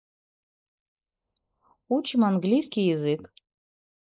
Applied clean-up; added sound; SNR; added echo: neural mask model Resemble Enhance denoiser.